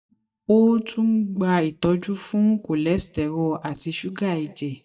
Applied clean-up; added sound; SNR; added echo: neural mask model DeepFilterNet 3.